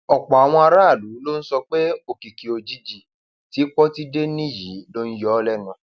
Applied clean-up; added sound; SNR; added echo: none; none; none; none.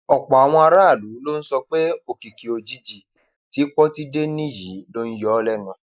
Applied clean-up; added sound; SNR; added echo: neural mask model Resemble Enhance denoiser.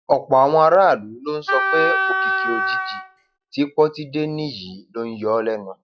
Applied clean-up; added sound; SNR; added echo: classical method log-MMSE.